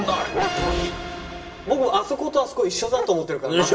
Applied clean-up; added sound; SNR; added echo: none; Dog; 10 dB; reverberation time 1.4 s.